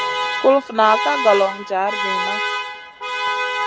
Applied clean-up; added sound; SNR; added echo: none; Alarm; 3 dB; none.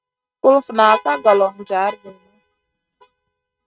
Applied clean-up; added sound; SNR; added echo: neural mask model RNNoise.